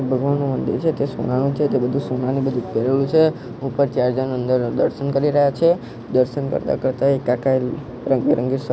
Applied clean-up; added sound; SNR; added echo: none; none; none; none.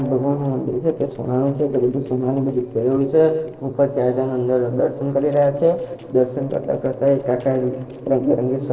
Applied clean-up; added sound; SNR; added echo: neural separator model SepFormer DNS4.